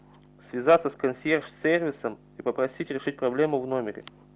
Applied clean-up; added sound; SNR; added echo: none; none; none; none.